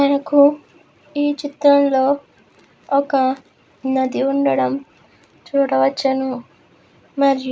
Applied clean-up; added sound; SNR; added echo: none; none; none; none.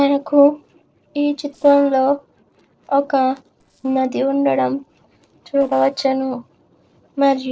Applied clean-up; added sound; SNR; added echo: neural separator model SepFormer DNS4.